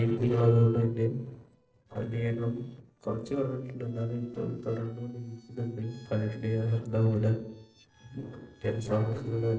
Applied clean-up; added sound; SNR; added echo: neural separator model SepFormer DNS4.